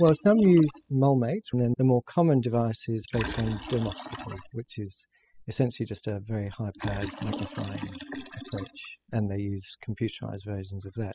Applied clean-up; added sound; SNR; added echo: classical method spectral subtraction.